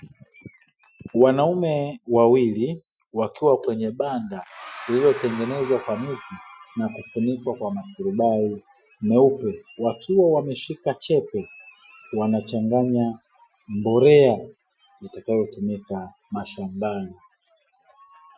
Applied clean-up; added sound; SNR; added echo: classical method Wiener filter.